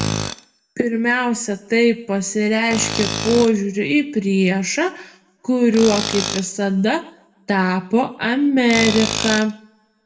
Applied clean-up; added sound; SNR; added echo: none; Tools; 10 dB; reverberation time 0.5 s.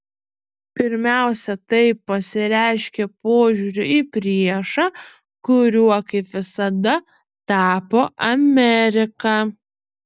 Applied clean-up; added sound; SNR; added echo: none; none; none; none.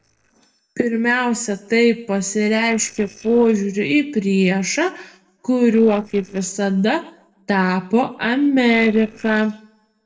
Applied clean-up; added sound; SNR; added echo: neural separator model SepFormer DNS4.